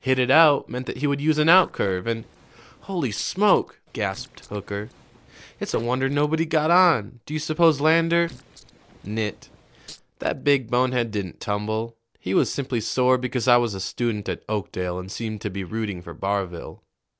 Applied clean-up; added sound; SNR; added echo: neural separator model SepFormer DNS4.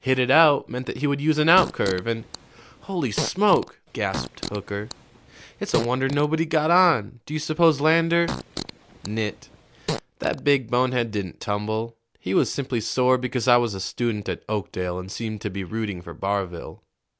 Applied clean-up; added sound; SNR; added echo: none; Fart; 11 dB; none.